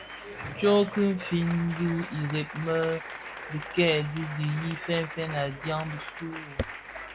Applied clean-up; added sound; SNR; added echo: none; Applause; 11 dB; none.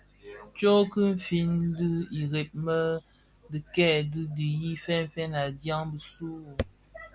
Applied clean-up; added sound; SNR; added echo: none; none; none; none.